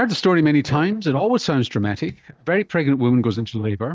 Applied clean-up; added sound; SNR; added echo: neural mask model DeepFilterNet 3.